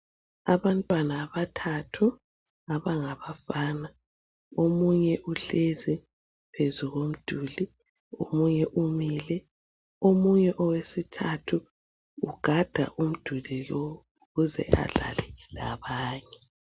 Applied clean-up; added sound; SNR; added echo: none; none; none; none.